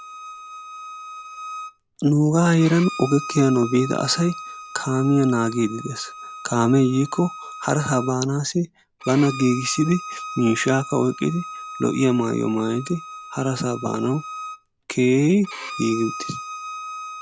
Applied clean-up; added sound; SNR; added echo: none; Bowed string instrument; 13 dB; none.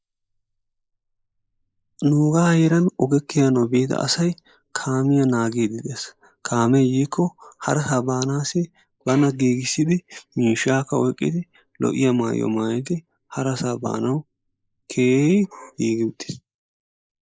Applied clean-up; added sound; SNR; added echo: neural mask model Resemble Enhance denoiser.